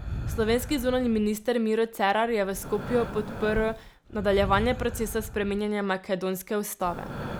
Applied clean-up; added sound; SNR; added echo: none; Breathing; 9 dB; none.